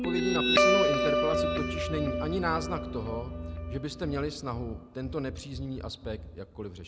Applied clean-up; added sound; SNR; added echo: none; Guitar; -4 dB; none.